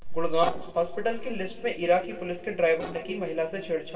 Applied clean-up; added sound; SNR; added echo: neural separator model SepFormer DNS4.